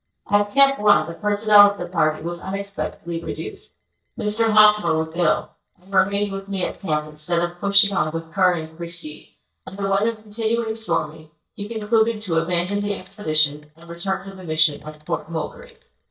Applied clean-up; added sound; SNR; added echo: neural mask model DeepFilterNet 3.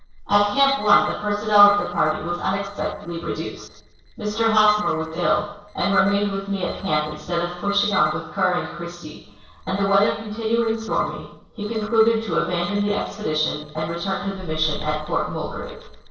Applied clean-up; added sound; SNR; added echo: neural separator model SepFormer DNS4.